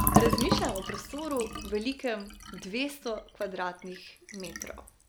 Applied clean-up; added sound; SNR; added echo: none; Fill (with liquid); -2 dB; none.